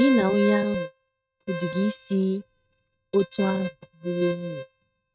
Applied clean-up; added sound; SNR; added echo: neural mask model RNNoise.